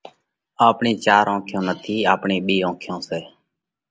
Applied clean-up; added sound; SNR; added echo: none; none; none; none.